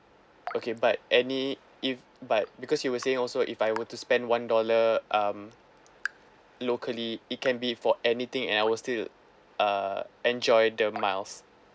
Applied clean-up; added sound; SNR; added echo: none; Raindrop / Drip; 19 dB; none.